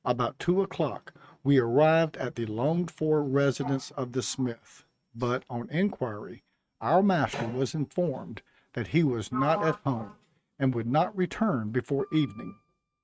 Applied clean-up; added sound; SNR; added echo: neural mask model RNNoise.